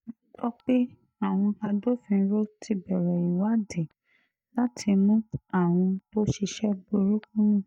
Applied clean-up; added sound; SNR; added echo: neural mask model DeepFilterNet 3.